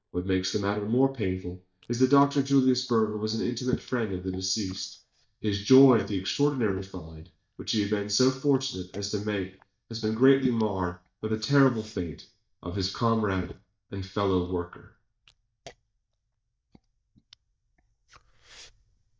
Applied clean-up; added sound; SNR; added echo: neural mask model DeepFilterNet 3.